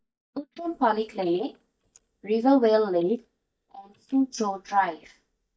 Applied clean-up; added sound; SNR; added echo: neural mask model DeepFilterNet 3.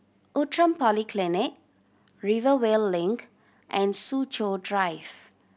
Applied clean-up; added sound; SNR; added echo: none; none; none; none.